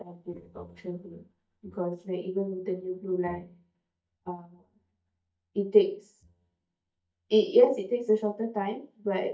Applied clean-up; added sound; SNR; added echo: neural mask model DeepFilterNet 3.